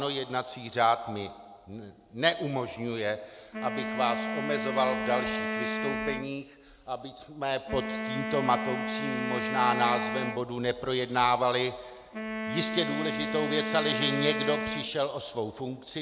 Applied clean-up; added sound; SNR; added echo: none; Wind instrument, woodwind instrument; 3 dB; none.